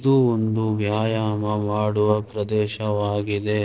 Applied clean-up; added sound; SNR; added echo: neural separator model SepFormer DNS4.